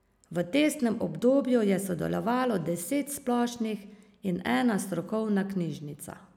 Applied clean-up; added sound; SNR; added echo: none; none; none; none.